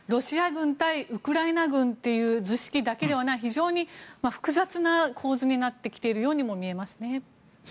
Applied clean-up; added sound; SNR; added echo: none; none; none; none.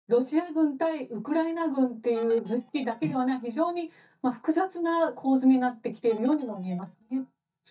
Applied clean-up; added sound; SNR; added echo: neural mask model DeepFilterNet 3.